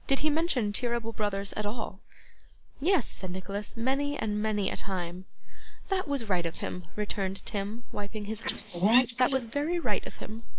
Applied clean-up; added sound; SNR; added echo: neural mask model Resemble Enhance denoiser.